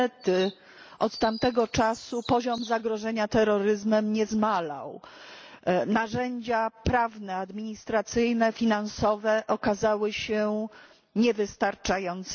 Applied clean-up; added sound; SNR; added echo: none; Chirp, tweet; 18 dB; none.